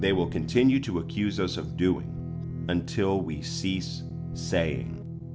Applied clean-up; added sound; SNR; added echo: none; Guitar; 6 dB; none.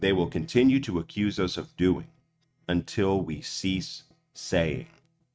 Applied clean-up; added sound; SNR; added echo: neural mask model RNNoise.